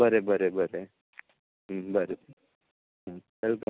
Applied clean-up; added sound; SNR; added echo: none; none; none; none.